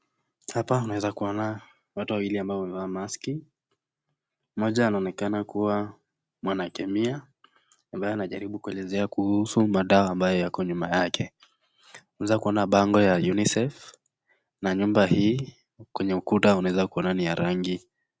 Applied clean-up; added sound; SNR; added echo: none; none; none; none.